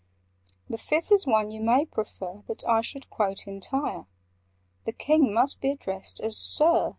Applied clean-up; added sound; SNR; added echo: none; none; none; none.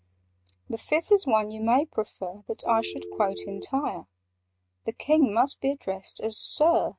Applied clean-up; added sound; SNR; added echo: neural mask model RNNoise.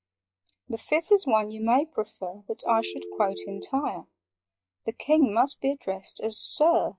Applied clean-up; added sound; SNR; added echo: classical method log-MMSE.